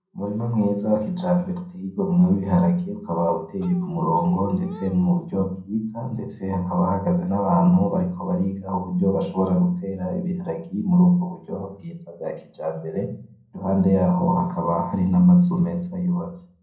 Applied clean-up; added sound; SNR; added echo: none; Dog; 17 dB; reverberation time 0.5 s.